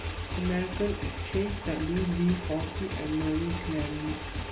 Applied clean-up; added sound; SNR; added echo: none; Motorcycle / Engine; 4 dB; reverberation time 1.4 s.